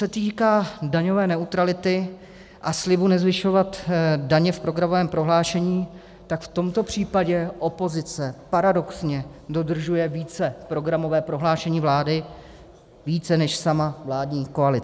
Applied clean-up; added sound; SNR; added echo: none; none; none; none.